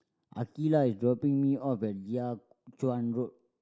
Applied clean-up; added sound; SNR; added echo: none; none; none; none.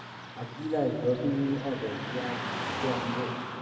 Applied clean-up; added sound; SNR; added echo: none; Car passing by / Traffic noise, roadway noise; 5 dB; reverberation time 2.6 s.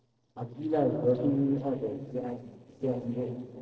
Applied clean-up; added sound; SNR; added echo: neural separator model SepFormer DNS4.